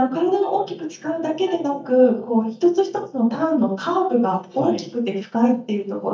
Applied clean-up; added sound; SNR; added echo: neural mask model DeepFilterNet 3.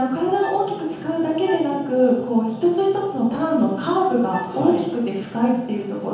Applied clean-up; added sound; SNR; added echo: none; Wind instrument, woodwind instrument; 18 dB; reverberation time 0.9 s.